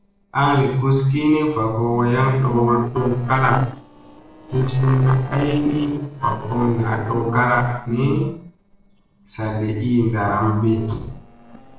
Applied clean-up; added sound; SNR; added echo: neural separator model SepFormer DNS4.